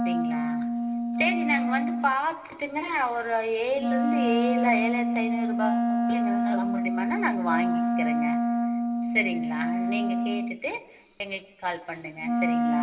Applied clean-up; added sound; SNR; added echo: none; Wind instrument, woodwind instrument; -4 dB; reverberation time 2.1 s.